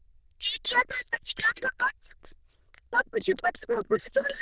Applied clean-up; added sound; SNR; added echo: neural diffusion model UNIVERSE++.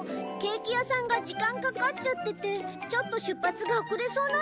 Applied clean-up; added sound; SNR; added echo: none; none; none; none.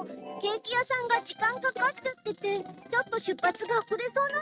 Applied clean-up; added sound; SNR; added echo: neural mask model RNNoise.